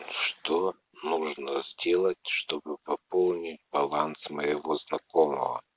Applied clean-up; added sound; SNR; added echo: none; none; none; none.